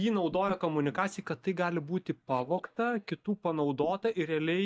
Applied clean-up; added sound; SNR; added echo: neural mask model DeepFilterNet 3.